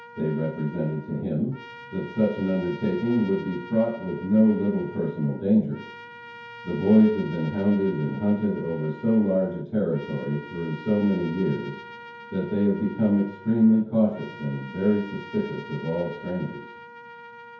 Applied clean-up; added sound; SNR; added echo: none; Trumpet; 18 dB; reverberation time 0.6 s.